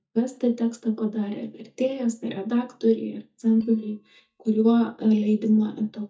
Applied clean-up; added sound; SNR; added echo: neural mask model DeepFilterNet 3.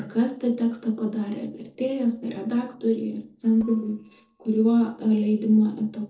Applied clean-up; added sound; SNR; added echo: neural separator model SepFormer DNS4.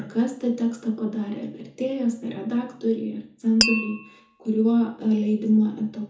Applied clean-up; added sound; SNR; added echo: none; Tap; 5 dB; reverberation time 0.6 s.